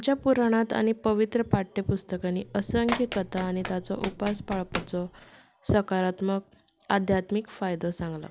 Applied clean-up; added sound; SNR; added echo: none; Run; 11 dB; none.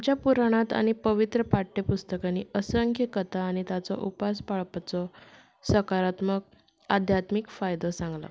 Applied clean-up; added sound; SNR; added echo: none; none; none; none.